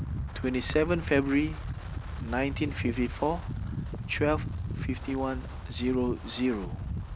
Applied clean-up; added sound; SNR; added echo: none; Wind; 4 dB; none.